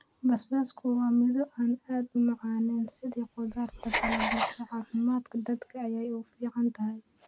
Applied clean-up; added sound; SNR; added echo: none; Writing; 6 dB; none.